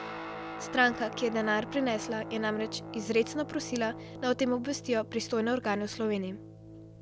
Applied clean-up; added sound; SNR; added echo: none; Guitar; 11 dB; none.